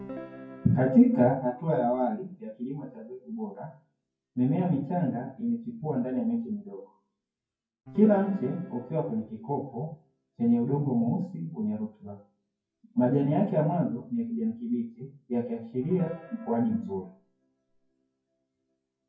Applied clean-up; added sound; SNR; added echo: classical method WPE with log-MMSE.